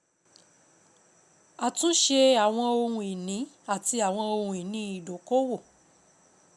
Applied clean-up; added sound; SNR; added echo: none; none; none; none.